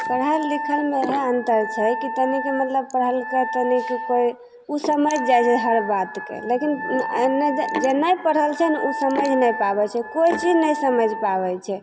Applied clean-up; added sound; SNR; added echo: none; Wind instrument, woodwind instrument; 8 dB; none.